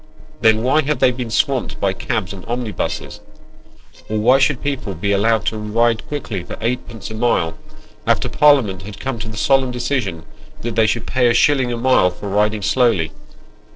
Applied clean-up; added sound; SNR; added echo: neural separator model SepFormer DNS4.